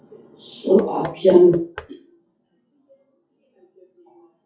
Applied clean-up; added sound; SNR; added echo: classical method WPE with log-MMSE.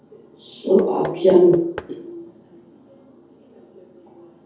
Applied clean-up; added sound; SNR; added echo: none; Knock / Wood; 15 dB; reverberation time 2.3 s.